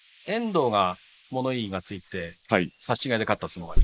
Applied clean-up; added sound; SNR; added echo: neural mask model Resemble Enhance denoiser.